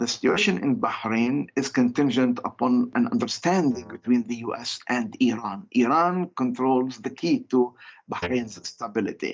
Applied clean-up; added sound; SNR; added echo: neural mask model DeepFilterNet 3.